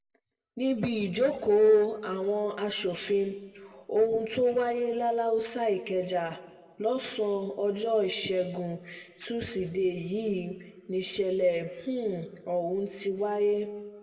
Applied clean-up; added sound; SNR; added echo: none; none; none; reverberation time 1.3 s.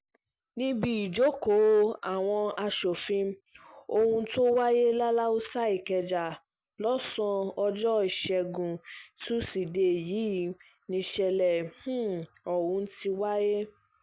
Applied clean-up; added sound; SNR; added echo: none; none; none; none.